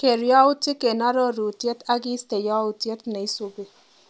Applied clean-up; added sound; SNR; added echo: none; none; none; none.